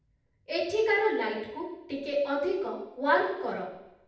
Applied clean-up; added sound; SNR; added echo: none; none; none; reverberation time 0.8 s.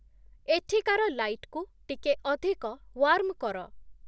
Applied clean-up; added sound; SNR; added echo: none; none; none; none.